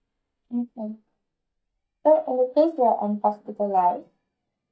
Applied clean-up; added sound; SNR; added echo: neural mask model DeepFilterNet 3.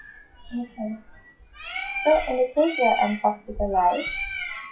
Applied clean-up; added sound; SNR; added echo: classical method WPE with log-MMSE.